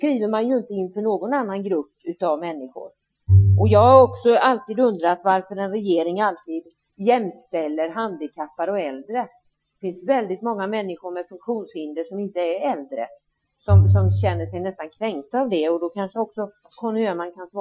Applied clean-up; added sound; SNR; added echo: classical method Wiener filter.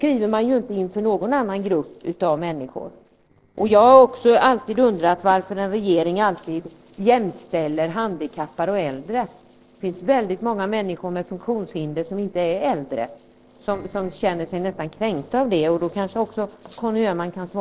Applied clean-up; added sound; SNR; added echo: neural separator model SepFormer DNS4.